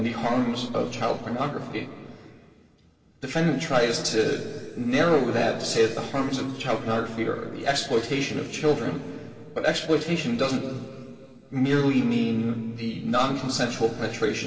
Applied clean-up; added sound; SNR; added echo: none; none; none; reverberation time 2.7 s.